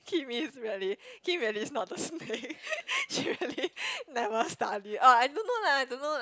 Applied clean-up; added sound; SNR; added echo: none; none; none; none.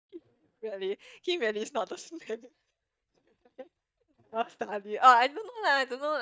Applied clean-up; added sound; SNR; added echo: neural mask model DeepFilterNet 3.